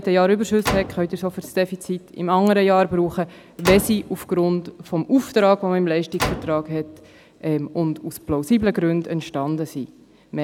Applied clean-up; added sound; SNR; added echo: none; Slam; 11 dB; none.